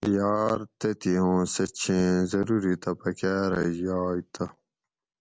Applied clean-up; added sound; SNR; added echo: none; none; none; none.